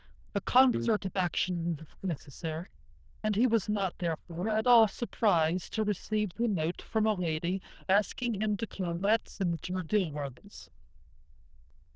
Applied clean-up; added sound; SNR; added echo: neural diffusion model UNIVERSE++.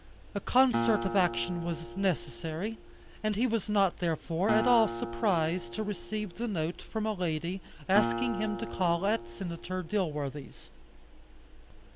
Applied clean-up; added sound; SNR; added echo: none; Acoustic guitar; 7 dB; none.